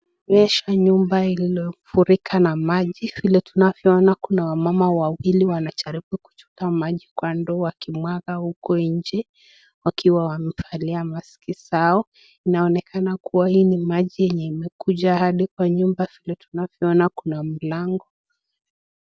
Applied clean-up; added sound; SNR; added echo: none; none; none; none.